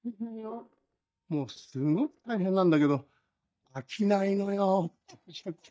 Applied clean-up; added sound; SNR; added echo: neural mask model DeepFilterNet 3.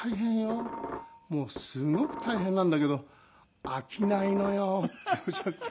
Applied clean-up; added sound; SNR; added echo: none; Dishes, pots, and pans; 10 dB; none.